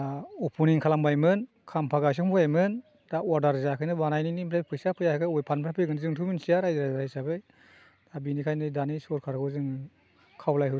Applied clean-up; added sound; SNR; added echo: none; none; none; none.